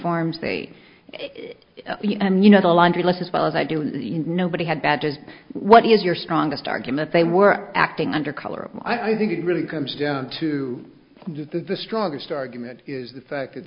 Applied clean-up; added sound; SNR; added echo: none; none; none; none.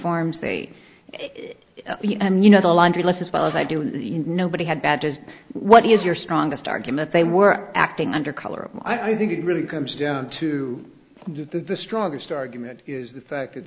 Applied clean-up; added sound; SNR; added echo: none; Zipper (clothing); 19 dB; none.